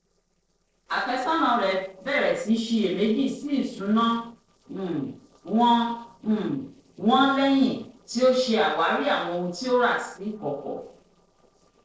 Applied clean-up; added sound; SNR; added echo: neural separator model SepFormer DNS4.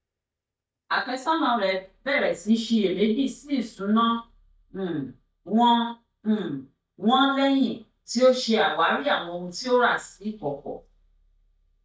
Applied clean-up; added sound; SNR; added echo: neural mask model DeepFilterNet 3.